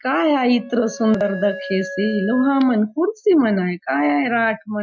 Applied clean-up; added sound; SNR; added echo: classical method Wiener filter.